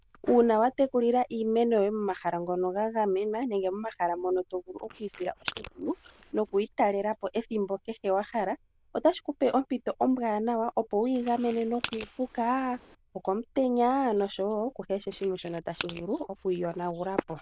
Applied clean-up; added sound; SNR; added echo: neural diffusion model UNIVERSE++.